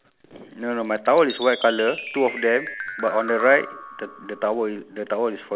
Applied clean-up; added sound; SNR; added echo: none; Chime; 13 dB; none.